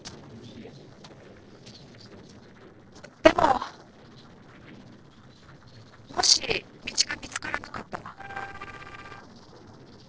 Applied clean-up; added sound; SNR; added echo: neural separator model SepFormer DNS4.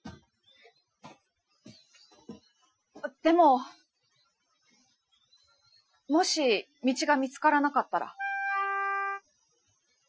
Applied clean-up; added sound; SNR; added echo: classical method Wiener filter.